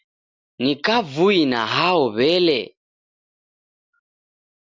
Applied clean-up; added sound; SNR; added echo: none; none; none; none.